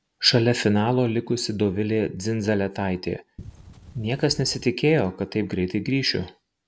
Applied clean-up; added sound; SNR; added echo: none; Wind; 20 dB; none.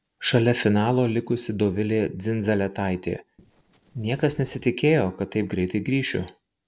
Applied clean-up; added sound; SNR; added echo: neural separator model SepFormer DNS4.